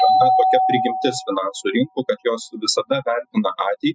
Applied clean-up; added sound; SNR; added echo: classical method spectral subtraction.